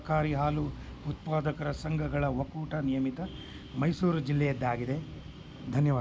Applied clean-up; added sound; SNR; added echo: none; none; none; none.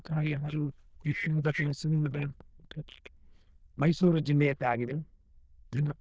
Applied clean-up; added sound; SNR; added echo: neural diffusion model UNIVERSE++.